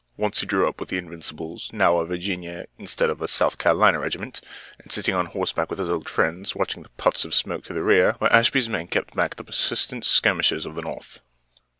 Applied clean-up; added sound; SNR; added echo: none; none; none; none.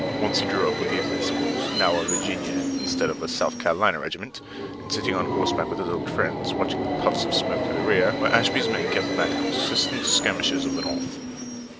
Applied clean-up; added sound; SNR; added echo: none; Subway, metro, underground; 0 dB; none.